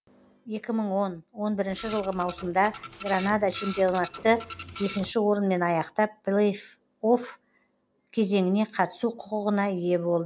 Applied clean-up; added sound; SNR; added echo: none; Printer; 14 dB; none.